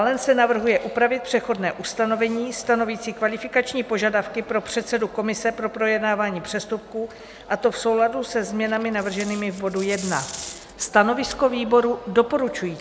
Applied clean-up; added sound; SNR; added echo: none; Packing tape, duct tape; 16 dB; none.